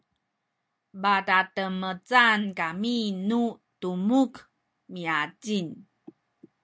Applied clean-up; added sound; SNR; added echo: none; none; none; none.